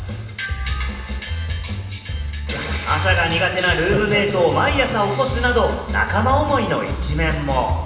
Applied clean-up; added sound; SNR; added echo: none; none; none; reverberation time 1.2 s.